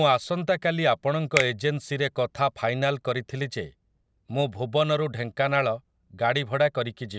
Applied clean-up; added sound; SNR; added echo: none; Finger snapping; 10 dB; none.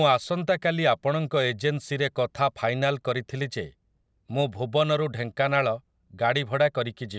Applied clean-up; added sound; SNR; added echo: none; none; none; none.